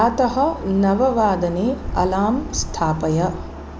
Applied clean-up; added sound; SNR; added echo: none; Musical instrument; 16 dB; none.